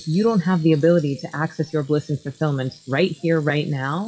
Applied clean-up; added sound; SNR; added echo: classical method WPE with log-MMSE.